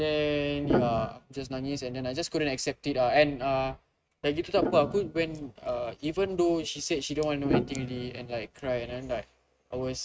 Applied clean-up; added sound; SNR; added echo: neural mask model RNNoise.